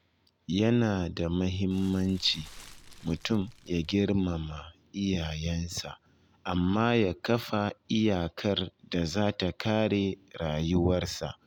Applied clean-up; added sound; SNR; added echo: none; Fire; 20 dB; none.